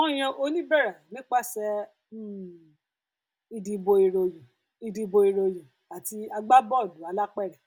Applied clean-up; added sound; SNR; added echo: none; none; none; none.